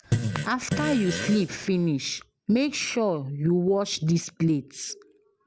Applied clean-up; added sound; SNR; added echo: none; Fart; 4 dB; none.